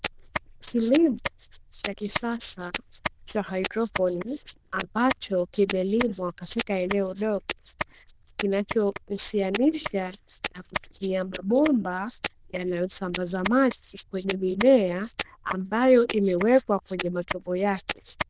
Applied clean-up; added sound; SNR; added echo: neural diffusion model UNIVERSE++.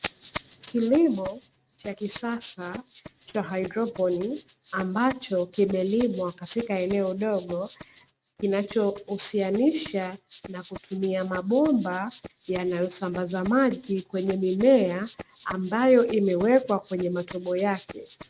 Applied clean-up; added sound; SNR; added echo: neural mask model RNNoise.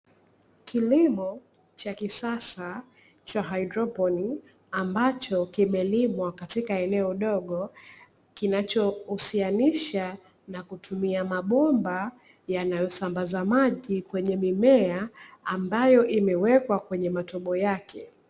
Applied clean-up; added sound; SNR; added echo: none; none; none; none.